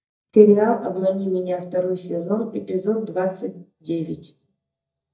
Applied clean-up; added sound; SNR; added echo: neural mask model DeepFilterNet 3.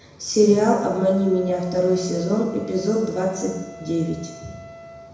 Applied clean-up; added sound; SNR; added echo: none; Wind instrument, woodwind instrument; 19 dB; reverberation time 0.9 s.